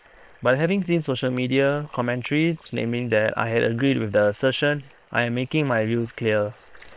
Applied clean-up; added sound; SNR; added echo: neural separator model SepFormer WHAM!.